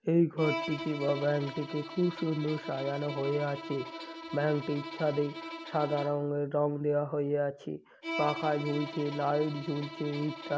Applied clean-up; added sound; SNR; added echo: none; Bowed string instrument; 10 dB; none.